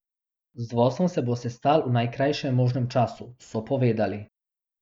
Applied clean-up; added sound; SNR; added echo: none; none; none; none.